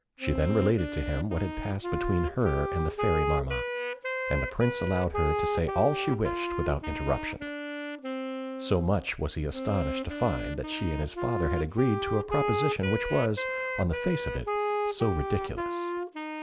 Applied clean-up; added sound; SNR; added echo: none; Wind instrument, woodwind instrument; 3 dB; none.